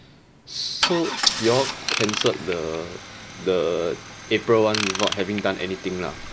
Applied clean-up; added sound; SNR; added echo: none; Idling / Engine starting / Car + Ratchet, pawl / Tools; 5 dB; none.